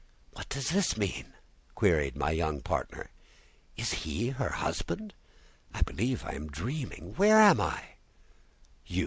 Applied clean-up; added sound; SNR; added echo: none; none; none; none.